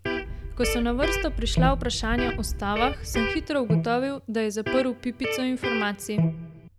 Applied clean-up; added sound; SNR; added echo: none; Electric guitar + Thunder / Wind; 0 dB; none.